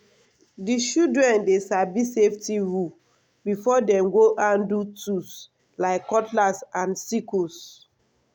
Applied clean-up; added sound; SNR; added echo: none; none; none; none.